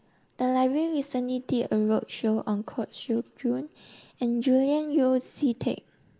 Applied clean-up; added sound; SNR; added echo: neural mask model Resemble Enhance denoiser.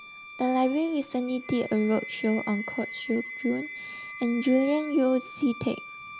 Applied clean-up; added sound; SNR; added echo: none; Wind instrument, woodwind instrument + Bowed string instrument; 13 dB; none.